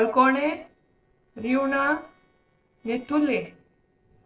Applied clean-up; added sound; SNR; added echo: neural separator model SepFormer DNS4.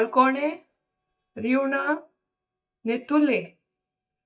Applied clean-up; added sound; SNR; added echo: neural mask model DeepFilterNet 3.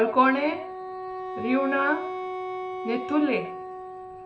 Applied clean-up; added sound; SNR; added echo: none; Wind instrument, woodwind instrument; 7 dB; reverberation time 0.6 s.